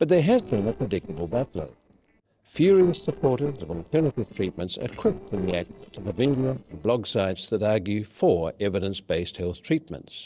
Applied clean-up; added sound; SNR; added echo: neural separator model SepFormer DNS4.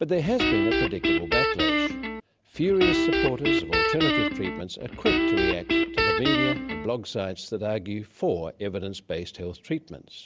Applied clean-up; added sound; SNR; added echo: none; Guitar; -5 dB; none.